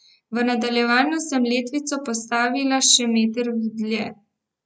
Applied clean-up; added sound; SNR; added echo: none; none; none; none.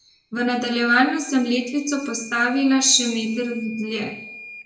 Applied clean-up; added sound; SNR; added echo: none; Microwave oven / Alarm; 19 dB; reverberation time 0.7 s.